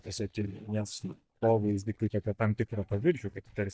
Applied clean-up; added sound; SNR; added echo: neural mask model DeepFilterNet 3.